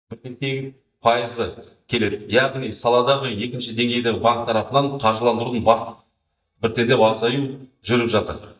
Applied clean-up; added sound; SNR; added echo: neural mask model DeepFilterNet 3.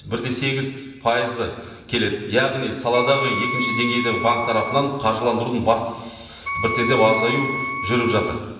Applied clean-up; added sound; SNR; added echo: none; Wind instrument, woodwind instrument; 4 dB; reverberation time 1.2 s.